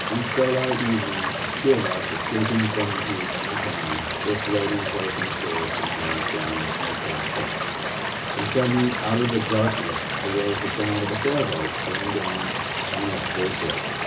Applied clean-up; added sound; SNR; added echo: none; Stream / Liquid; 0 dB; reverberation time 0.4 s.